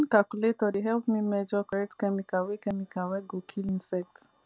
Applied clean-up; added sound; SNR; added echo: none; none; none; none.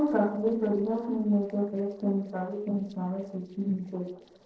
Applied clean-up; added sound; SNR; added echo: neural separator model SepFormer DNS4.